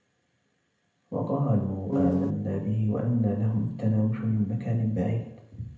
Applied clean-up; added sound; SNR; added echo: none; Piano; -1 dB; reverberation time 0.8 s.